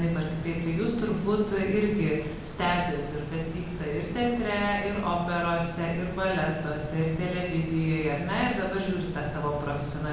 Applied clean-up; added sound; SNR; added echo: none; Water; 11 dB; reverberation time 0.9 s.